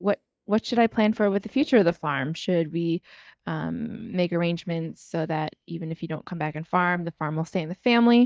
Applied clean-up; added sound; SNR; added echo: neural mask model DeepFilterNet 3.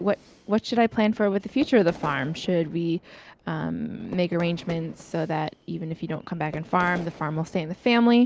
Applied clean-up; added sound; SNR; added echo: none; Fire / Fireworks; 19 dB; none.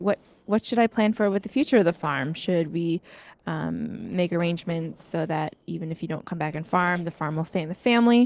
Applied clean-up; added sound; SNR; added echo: neural separator model SepFormer DNS4.